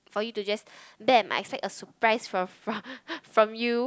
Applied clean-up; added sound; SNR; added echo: none; none; none; none.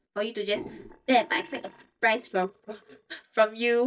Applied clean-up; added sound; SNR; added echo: neural mask model DeepFilterNet 3.